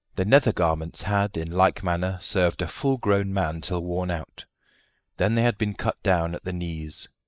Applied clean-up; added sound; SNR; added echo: neural mask model Resemble Enhance denoiser.